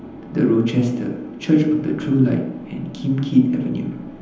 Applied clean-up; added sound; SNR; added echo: none; none; none; reverberation time 0.9 s.